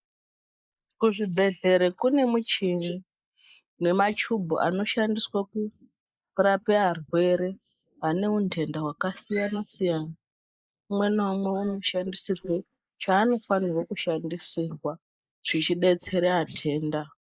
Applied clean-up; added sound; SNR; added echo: neural mask model Resemble Enhance denoiser.